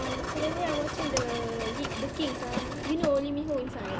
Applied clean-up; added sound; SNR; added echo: none; Mechanisms; 4 dB; none.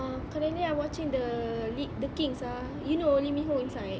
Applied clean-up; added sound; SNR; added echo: none; none; none; none.